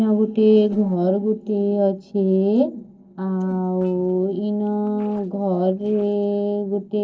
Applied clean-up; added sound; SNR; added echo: neural separator model SepFormer DNS4.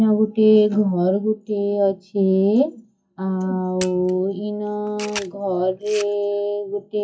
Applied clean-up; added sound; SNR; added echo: classical method WPE with log-MMSE.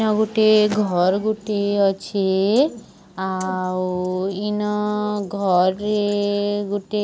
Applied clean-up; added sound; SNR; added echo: none; none; none; none.